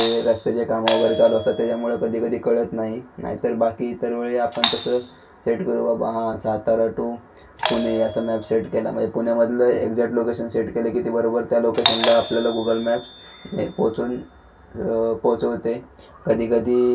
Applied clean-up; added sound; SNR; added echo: none; Doorbell; 10 dB; reverberation time 0.2 s.